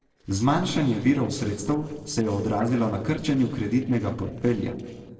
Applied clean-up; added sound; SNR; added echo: neural separator model SepFormer DNS4.